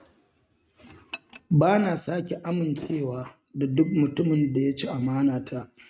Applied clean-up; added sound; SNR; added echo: neural mask model RNNoise.